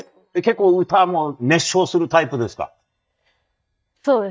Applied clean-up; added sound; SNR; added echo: neural mask model DeepFilterNet 3.